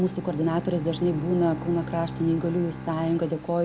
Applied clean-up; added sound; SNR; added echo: none; Bowed string instrument; 11 dB; none.